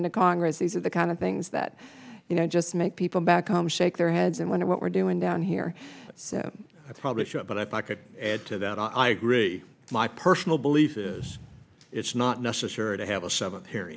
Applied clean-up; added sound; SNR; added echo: none; none; none; none.